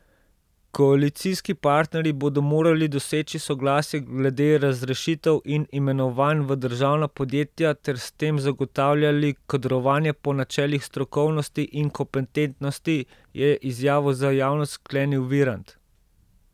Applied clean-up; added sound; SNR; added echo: none; none; none; none.